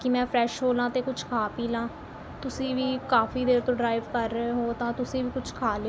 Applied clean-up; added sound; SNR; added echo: none; none; none; none.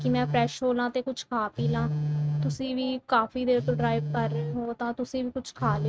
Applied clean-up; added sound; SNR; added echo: neural mask model RNNoise.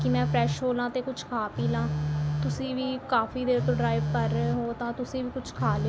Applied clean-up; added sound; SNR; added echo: none; Telephone; 1 dB; none.